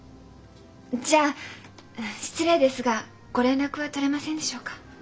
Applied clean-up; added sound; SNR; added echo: none; none; none; none.